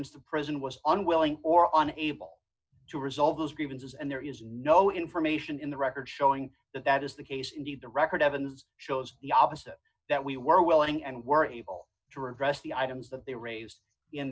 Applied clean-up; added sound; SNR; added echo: none; none; none; none.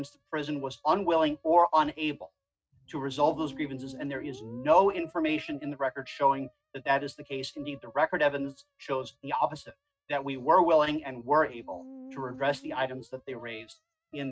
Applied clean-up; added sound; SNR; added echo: neural mask model RNNoise.